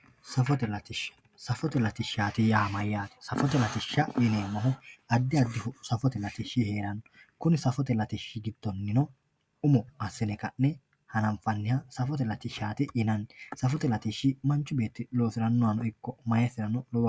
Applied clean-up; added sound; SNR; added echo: none; none; none; none.